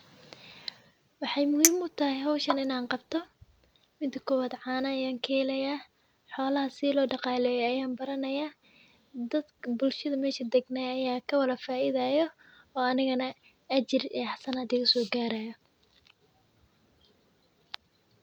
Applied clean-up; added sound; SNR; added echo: none; Chink, clink; 2 dB; none.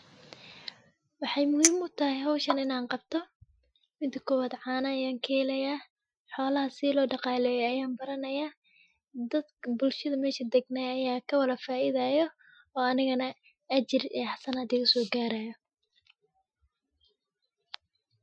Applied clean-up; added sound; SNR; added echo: classical method Wiener filter.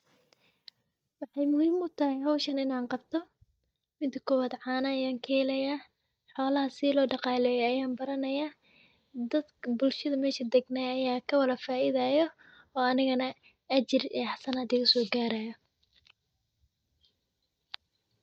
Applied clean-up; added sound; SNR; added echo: neural mask model DeepFilterNet 3.